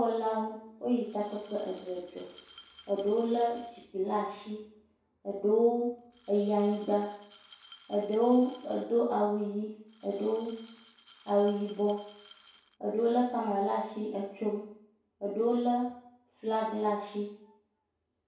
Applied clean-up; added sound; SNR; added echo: none; Glass; 17 dB; reverberation time 0.6 s.